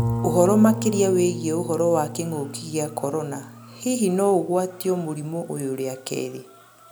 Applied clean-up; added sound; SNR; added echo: none; Bowed string instrument; 9 dB; none.